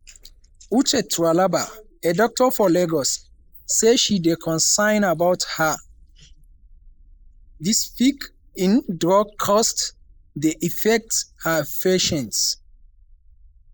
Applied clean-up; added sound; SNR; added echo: neural mask model Resemble Enhance denoiser.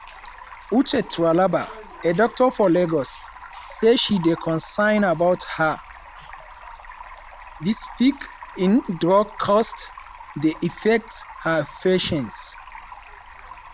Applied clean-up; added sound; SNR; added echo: none; Stream; 19 dB; none.